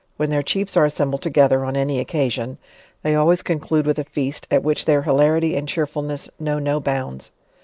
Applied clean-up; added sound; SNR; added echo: neural mask model Resemble Enhance denoiser.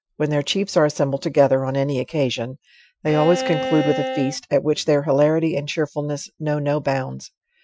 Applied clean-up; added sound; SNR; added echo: classical method Wiener filter.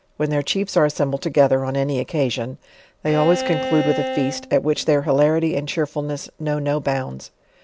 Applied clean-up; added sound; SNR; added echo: none; Bowed string instrument; 7 dB; none.